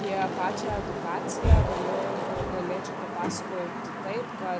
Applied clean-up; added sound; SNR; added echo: none; Breathing + Wind / Rain; -5 dB; none.